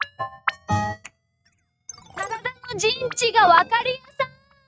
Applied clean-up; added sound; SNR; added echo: neural mask model RNNoise.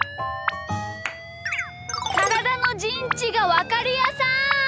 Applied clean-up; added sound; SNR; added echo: none; Aircraft + Alarm; 13 dB; none.